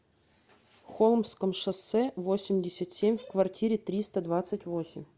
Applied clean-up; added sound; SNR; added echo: none; none; none; none.